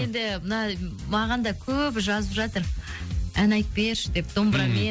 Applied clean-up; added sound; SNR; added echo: none; none; none; none.